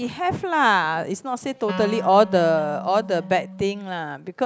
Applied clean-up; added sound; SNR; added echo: none; Wind instrument, woodwind instrument; 12 dB; none.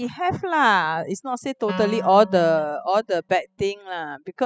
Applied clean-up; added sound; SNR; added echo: classical method spectral subtraction.